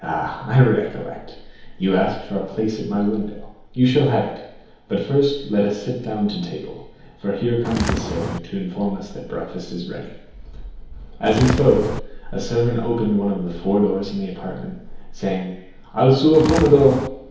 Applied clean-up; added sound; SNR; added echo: none; Walk, footsteps; 3 dB; reverberation time 2.2 s.